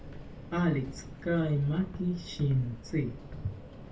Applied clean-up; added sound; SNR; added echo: none; Subway, metro, underground; 12 dB; reverberation time 0.2 s.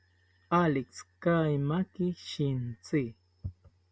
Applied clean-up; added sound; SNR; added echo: none; none; none; none.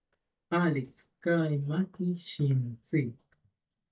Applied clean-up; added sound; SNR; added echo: neural mask model DeepFilterNet 3.